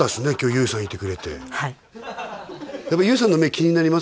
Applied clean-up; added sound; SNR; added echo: none; none; none; none.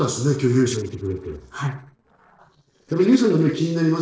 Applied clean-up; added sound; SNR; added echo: neural separator model SepFormer DNS4.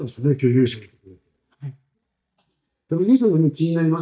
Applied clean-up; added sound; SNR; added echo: neural mask model DeepFilterNet 3.